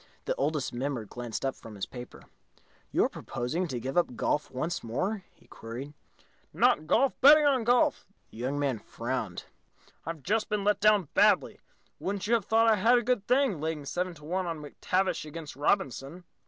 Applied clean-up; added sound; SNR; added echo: none; none; none; none.